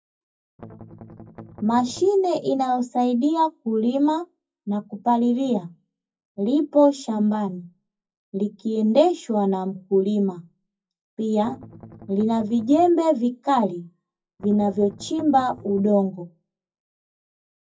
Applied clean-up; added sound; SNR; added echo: classical method WPE with log-MMSE.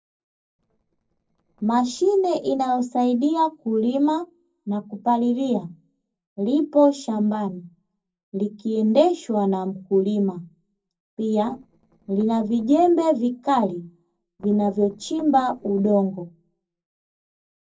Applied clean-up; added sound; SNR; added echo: neural separator model SepFormer DNS4.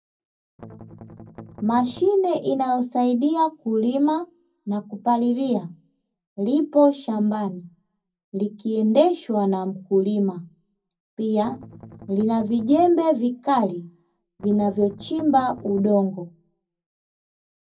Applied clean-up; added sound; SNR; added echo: none; Strum; 18 dB; reverberation time 0.4 s.